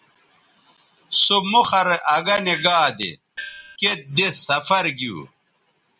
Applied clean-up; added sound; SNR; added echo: none; Gong; 13 dB; none.